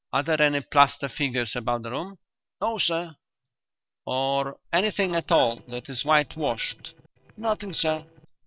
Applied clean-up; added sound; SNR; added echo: neural separator model SepFormer DNS4.